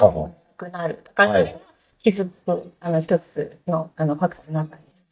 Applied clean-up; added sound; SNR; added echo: neural mask model DeepFilterNet 3.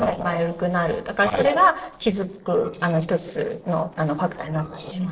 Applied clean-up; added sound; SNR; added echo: neural separator model SepFormer DNS4.